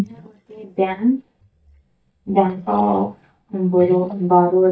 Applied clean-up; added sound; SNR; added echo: neural mask model DeepFilterNet 3.